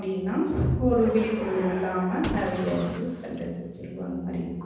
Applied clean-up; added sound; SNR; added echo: none; Car; 11 dB; reverberation time 1.1 s.